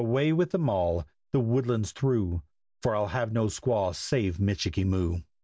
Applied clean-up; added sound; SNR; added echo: none; none; none; none.